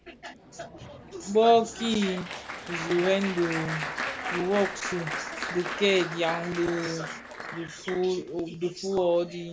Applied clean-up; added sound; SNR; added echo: none; Applause; 9 dB; none.